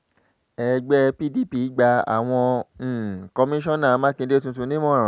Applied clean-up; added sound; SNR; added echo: none; none; none; none.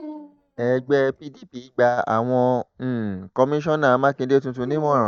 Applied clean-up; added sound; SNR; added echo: neural mask model DeepFilterNet 3.